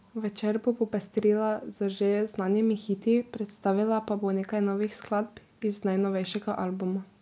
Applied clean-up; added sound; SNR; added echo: none; none; none; none.